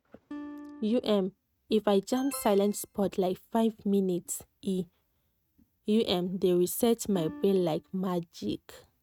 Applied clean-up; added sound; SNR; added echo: neural mask model RNNoise.